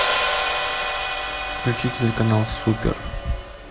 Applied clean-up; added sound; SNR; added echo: none; Hi-hat; 0 dB; reverberation time 0.5 s.